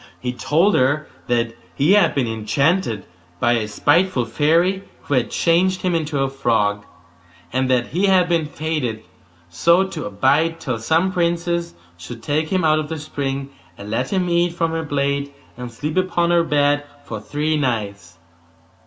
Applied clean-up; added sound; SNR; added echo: none; none; none; none.